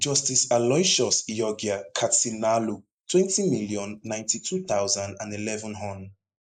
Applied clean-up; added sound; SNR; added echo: neural mask model Resemble Enhance denoiser.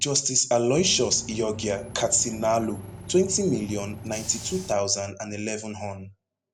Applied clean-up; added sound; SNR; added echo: none; Bus / Engine; 13 dB; none.